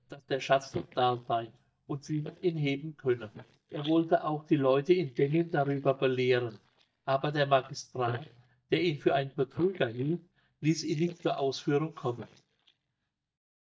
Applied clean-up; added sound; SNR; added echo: neural mask model DeepFilterNet 3.